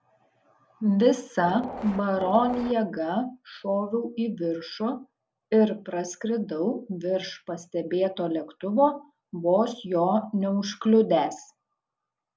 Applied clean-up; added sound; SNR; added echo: none; Train; 10 dB; none.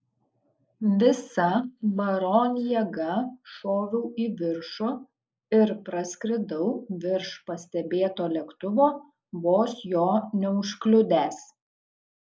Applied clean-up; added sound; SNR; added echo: neural mask model Resemble Enhance denoiser.